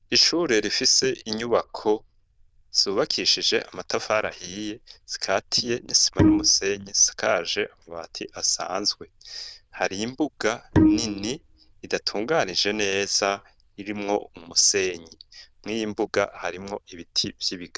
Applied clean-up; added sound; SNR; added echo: neural diffusion model UNIVERSE++.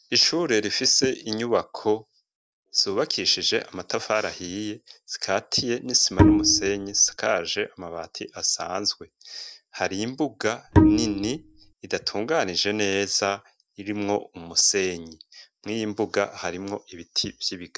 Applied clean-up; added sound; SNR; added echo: none; Bowed string instrument; -5 dB; none.